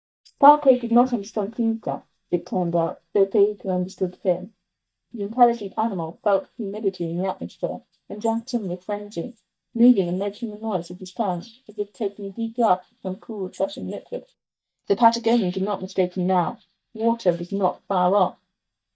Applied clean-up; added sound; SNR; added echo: neural mask model DeepFilterNet 3.